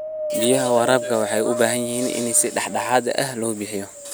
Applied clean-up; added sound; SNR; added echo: none; Wind; 7 dB; none.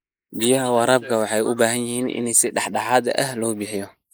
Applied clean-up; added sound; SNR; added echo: neural mask model Resemble Enhance denoiser.